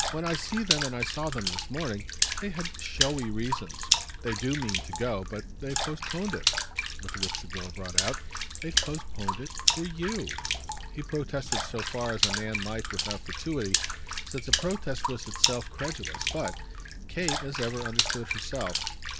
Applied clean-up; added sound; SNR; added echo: none; Water / Splash, splatter; -3 dB; none.